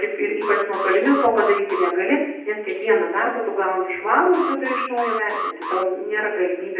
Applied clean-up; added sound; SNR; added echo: none; Alarm; 7 dB; reverberation time 0.8 s.